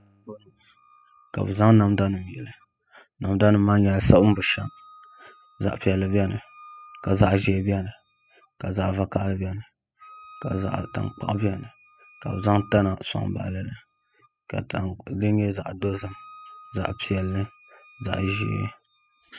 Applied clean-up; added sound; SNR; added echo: classical method spectral subtraction.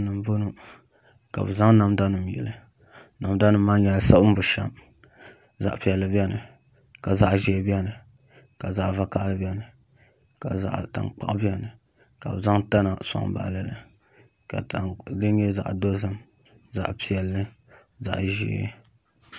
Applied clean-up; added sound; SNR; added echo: none; none; none; none.